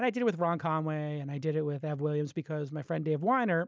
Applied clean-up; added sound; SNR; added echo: none; none; none; none.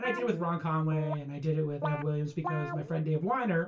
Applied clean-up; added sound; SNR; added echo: none; Guitar; 10 dB; reverberation time 0.2 s.